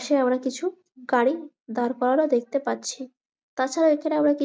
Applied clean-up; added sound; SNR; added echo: none; none; none; none.